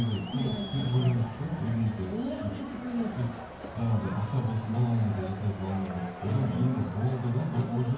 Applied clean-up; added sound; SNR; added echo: none; Crowd; 13 dB; reverberation time 0.9 s.